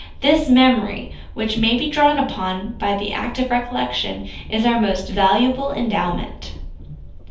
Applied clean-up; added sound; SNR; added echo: none; Train; 13 dB; reverberation time 0.5 s.